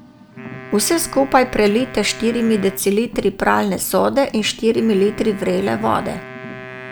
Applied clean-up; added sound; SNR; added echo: none; Car + Wind instrument, woodwind instrument; 16 dB; none.